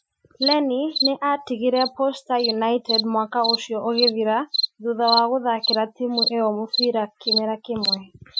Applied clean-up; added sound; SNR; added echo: classical method Wiener filter.